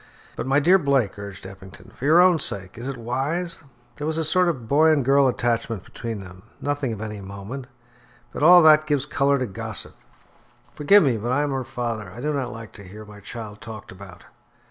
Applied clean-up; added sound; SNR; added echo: none; none; none; none.